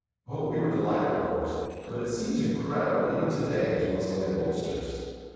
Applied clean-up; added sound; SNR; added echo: neural separator model SepFormer DNS4.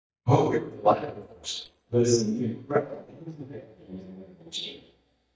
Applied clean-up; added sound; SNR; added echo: neural mask model DeepFilterNet 3.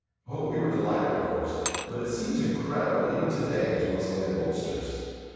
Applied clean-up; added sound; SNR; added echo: none; Glass / Liquid; 14 dB; reverberation time 2.2 s.